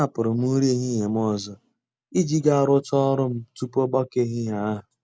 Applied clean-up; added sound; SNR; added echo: none; none; none; none.